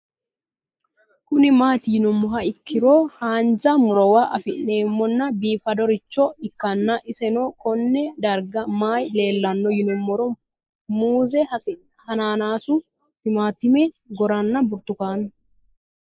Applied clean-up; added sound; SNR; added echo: neural mask model Resemble Enhance denoiser.